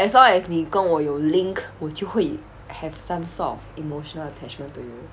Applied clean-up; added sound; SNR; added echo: none; none; none; none.